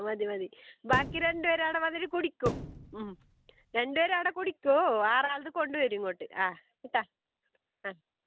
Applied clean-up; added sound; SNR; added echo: none; Thump, thud; 9 dB; none.